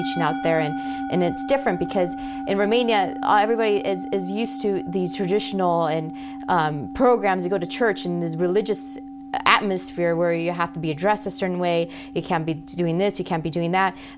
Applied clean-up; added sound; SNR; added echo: none; Musical instrument; 10 dB; none.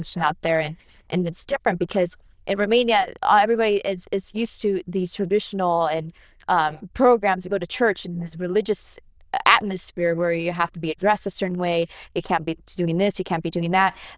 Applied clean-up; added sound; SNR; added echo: neural diffusion model UNIVERSE++.